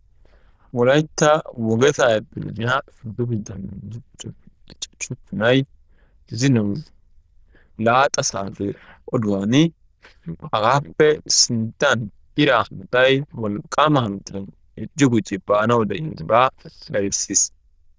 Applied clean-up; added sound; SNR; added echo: neural diffusion model UNIVERSE++.